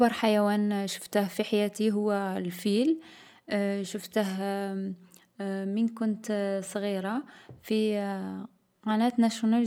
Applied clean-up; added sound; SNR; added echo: none; none; none; none.